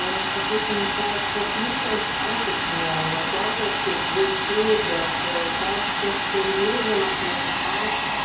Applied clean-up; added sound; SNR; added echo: none; Domestic sounds, home sounds; -3 dB; reverberation time 0.8 s.